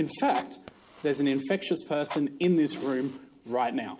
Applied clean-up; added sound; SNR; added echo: none; Fire; 18 dB; reverberation time 0.3 s.